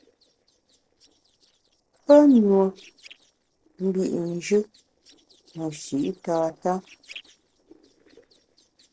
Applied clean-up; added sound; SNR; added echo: neural separator model SepFormer DNS4.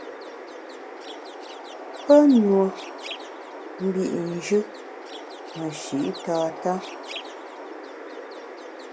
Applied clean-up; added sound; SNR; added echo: none; Chirp, tweet; 12 dB; none.